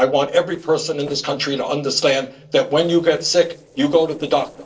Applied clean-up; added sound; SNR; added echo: neural separator model SepFormer DNS4.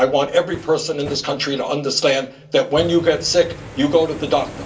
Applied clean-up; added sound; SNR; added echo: none; Fire; 17 dB; reverberation time 0.2 s.